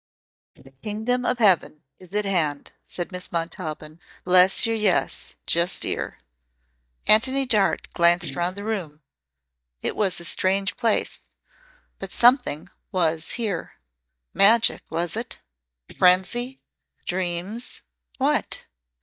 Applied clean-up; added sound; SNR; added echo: neural mask model DeepFilterNet 3.